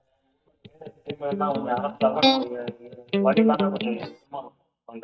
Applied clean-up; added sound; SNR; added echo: neural mask model DeepFilterNet 3.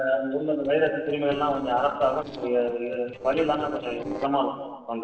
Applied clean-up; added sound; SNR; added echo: neural separator model SepFormer DNS4.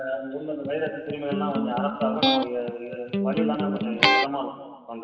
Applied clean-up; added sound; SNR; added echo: none; Electric guitar; -4 dB; reverberation time 1.3 s.